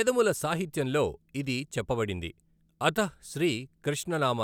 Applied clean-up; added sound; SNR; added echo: none; none; none; none.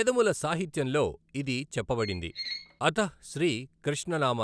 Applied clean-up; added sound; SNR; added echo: none; Squeak; 11 dB; none.